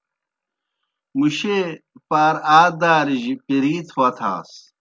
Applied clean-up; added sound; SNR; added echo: none; none; none; none.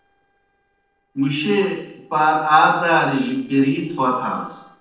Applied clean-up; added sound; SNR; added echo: neural separator model SepFormer DNS4.